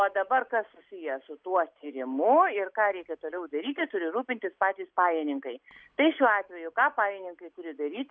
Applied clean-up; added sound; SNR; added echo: none; none; none; none.